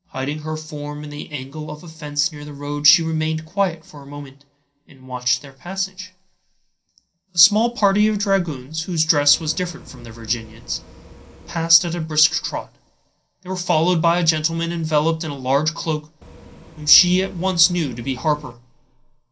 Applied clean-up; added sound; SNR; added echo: none; Bus; 18 dB; reverberation time 0.3 s.